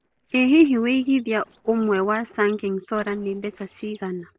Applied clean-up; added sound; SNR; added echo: neural separator model SepFormer DNS4.